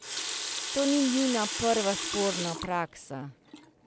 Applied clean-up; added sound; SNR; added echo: none; Water tap, faucet; -1 dB; none.